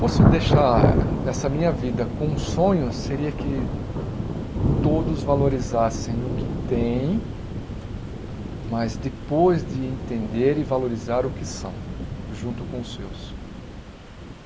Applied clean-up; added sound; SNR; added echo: none; Thunder / Rain; 0 dB; none.